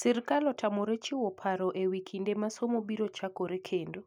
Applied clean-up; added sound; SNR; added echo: none; none; none; none.